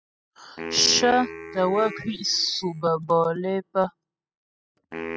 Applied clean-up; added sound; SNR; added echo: classical method spectral subtraction.